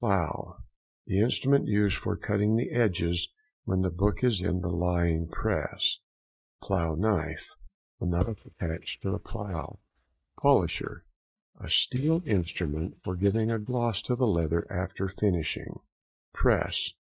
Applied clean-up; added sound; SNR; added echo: neural mask model DeepFilterNet 3.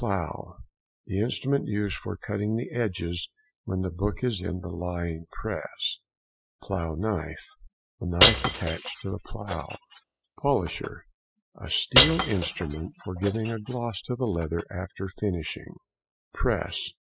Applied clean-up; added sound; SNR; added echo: classical method spectral subtraction.